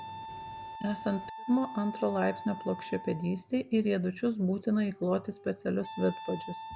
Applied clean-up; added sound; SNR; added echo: none; Wind instrument, woodwind instrument; 13 dB; none.